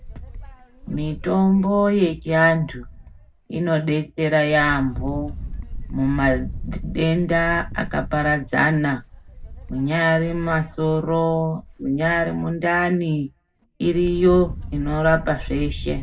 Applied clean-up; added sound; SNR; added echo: none; Wind; 12 dB; reverberation time 0.4 s.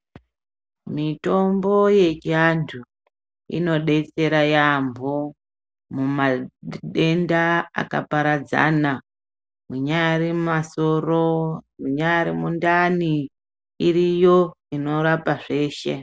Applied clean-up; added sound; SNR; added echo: none; none; none; none.